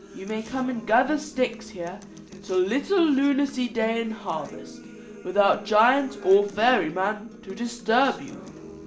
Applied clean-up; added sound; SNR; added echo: none; Acoustic guitar; 17 dB; reverberation time 0.4 s.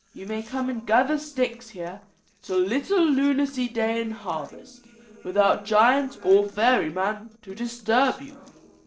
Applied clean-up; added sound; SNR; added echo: neural separator model SepFormer DNS4.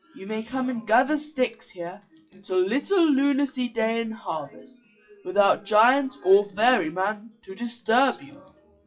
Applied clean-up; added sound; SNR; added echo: classical method WPE with log-MMSE.